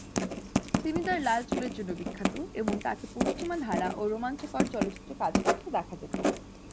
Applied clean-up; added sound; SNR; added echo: none; Writing; -1 dB; none.